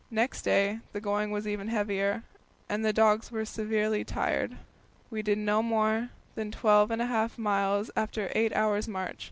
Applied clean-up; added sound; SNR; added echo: none; none; none; none.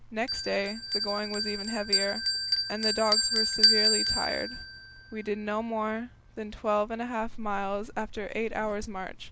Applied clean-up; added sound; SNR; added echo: none; Bell; -1 dB; none.